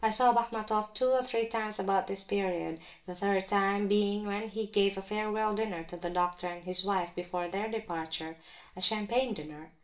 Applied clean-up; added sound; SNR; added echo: none; none; none; reverberation time 0.3 s.